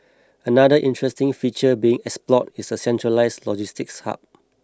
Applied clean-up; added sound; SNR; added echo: none; none; none; none.